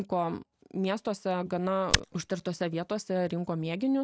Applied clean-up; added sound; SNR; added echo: none; Tick; 0 dB; none.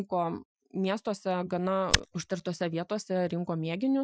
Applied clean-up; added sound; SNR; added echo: classical method Wiener filter.